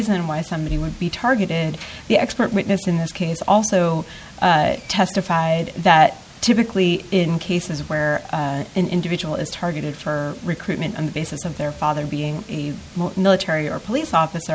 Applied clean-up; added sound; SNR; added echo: none; none; none; none.